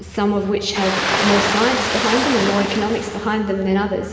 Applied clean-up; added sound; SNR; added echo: none; Ocean; 1 dB; reverberation time 2.2 s.